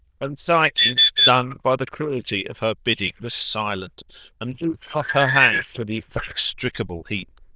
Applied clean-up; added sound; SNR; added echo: neural diffusion model UNIVERSE++.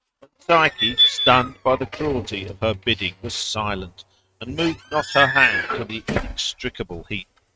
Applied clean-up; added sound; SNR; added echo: neural mask model RNNoise.